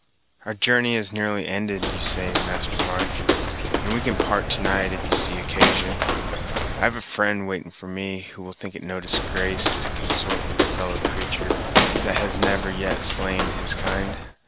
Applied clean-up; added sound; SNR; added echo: none; Wood + Walk, footsteps; -2 dB; none.